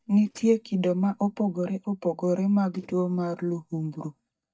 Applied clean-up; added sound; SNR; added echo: neural mask model DeepFilterNet 3.